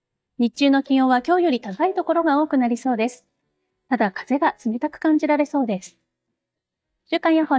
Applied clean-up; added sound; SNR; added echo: neural mask model DeepFilterNet 3.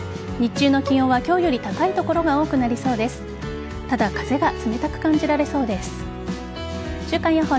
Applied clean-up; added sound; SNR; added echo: none; Bowed string instrument; 17 dB; none.